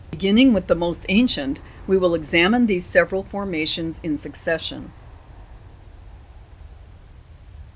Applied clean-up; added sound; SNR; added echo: none; Aircraft; 18 dB; none.